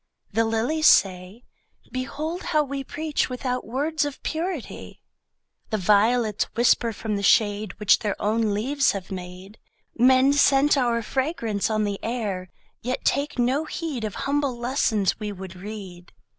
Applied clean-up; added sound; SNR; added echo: none; none; none; none.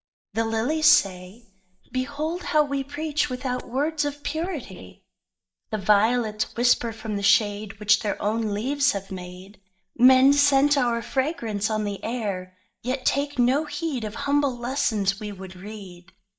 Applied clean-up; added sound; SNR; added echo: neural mask model DeepFilterNet 3.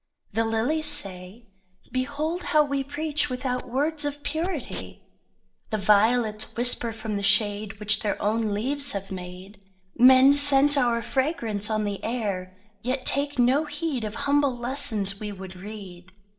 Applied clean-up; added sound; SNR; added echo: neural separator model SepFormer DNS4.